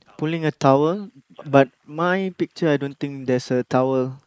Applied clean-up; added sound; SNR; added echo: neural mask model Resemble Enhance denoiser.